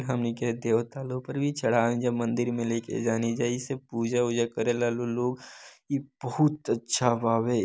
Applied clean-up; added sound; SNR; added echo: none; none; none; none.